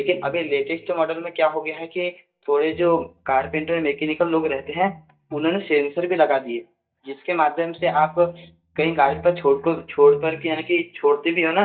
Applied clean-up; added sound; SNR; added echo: neural mask model DeepFilterNet 3.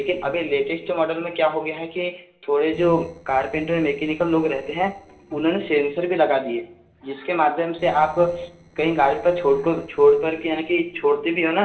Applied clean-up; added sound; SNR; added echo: neural separator model SepFormer DNS4.